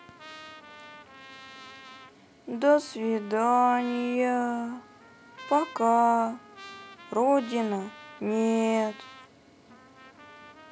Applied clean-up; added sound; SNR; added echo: none; Trumpet; 20 dB; none.